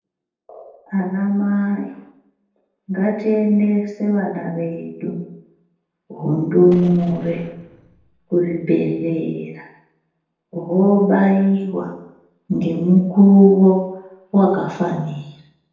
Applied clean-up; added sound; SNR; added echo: neural separator model SepFormer DNS4.